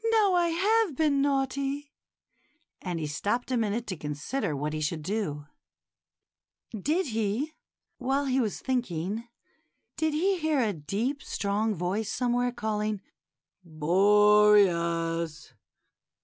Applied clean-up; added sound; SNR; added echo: none; none; none; none.